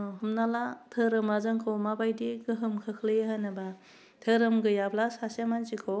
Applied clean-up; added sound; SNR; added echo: none; none; none; none.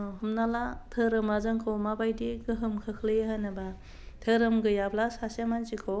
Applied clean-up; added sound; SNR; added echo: none; Livestock, farm animals, working animals; 15 dB; none.